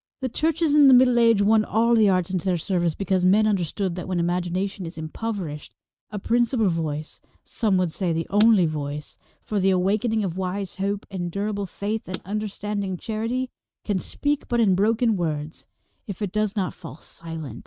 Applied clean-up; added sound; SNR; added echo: neural mask model RNNoise.